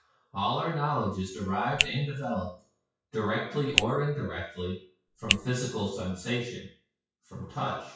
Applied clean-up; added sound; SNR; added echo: classical method WPE with log-MMSE.